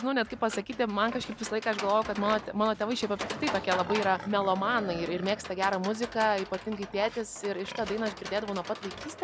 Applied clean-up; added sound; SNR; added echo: none; Livestock, farm animals, working animals; 10 dB; none.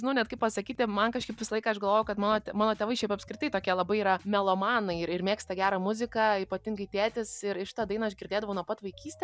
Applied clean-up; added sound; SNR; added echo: none; none; none; none.